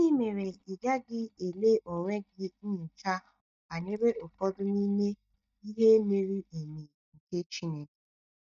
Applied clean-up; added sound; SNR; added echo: neural mask model DeepFilterNet 3.